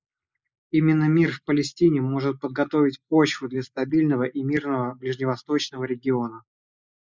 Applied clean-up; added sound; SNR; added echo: neural mask model Resemble Enhance denoiser.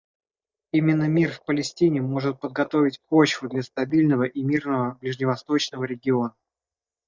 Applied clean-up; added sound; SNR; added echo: neural mask model DeepFilterNet 3.